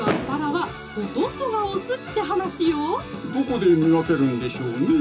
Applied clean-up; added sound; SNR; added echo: none; Fireworks; 14 dB; reverberation time 0.2 s.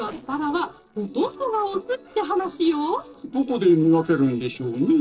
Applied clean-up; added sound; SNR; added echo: neural separator model SepFormer DNS4.